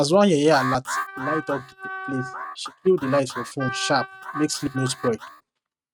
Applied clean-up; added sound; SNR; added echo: neural mask model RNNoise.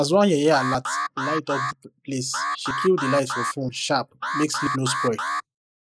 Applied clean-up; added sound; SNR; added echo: neural mask model Resemble Enhance denoiser.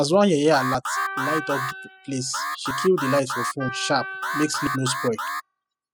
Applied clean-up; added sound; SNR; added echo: classical method spectral subtraction.